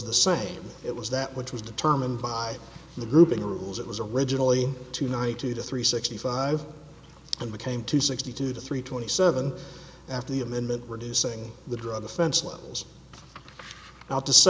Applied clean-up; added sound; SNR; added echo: none; none; none; none.